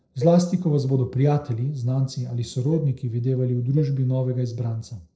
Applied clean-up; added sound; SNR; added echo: neural separator model SepFormer DNS4.